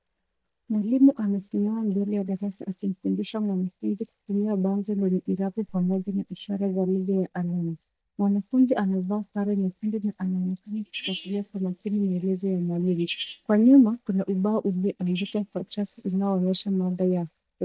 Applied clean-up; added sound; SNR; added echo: neural mask model DeepFilterNet 3.